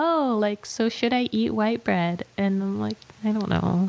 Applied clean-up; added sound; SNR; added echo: none; none; none; none.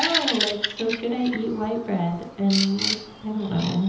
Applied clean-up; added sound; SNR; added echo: none; Bird vocalization, bird call, bird song; 5 dB; reverberation time 0.8 s.